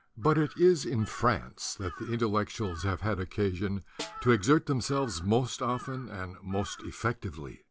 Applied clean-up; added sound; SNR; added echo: none; Bird vocalization, bird call, bird song / Crow + Snare drum; 18 dB; none.